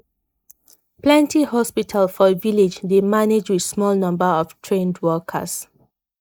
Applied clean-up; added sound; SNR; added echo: neural mask model Resemble Enhance denoiser.